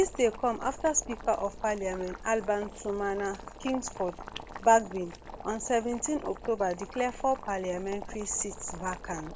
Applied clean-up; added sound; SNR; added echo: none; Boiling; 13 dB; none.